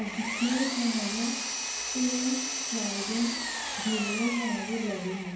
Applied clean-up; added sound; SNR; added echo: none; Power tool; 2 dB; reverberation time 0.9 s.